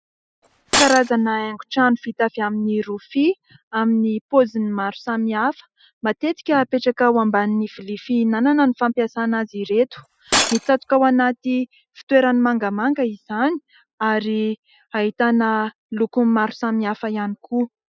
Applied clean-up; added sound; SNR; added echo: classical method spectral subtraction.